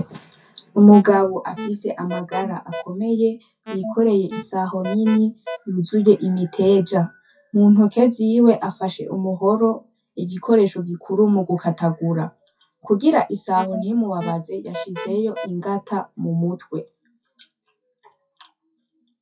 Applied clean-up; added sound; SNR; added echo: classical method WPE with log-MMSE.